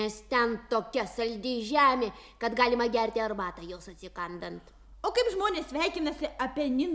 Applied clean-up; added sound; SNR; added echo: none; none; none; none.